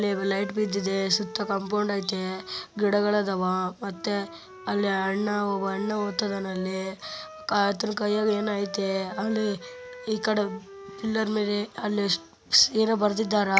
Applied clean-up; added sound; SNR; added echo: none; Wind instrument, woodwind instrument; 15 dB; none.